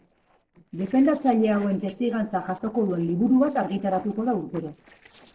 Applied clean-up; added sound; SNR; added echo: neural separator model SepFormer DNS4.